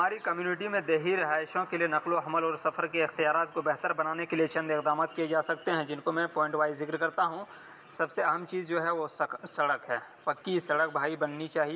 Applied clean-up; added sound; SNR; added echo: none; none; none; reverberation time 1.1 s.